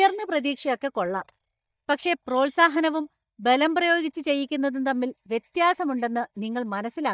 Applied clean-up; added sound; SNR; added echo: neural mask model DeepFilterNet 3.